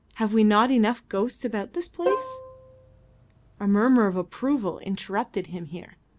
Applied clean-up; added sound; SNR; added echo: none; Plucked string instrument; 8 dB; none.